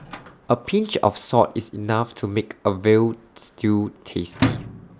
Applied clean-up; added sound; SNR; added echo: none; Microwave oven; 10 dB; none.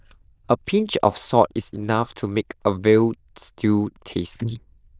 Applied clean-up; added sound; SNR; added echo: neural diffusion model UNIVERSE++.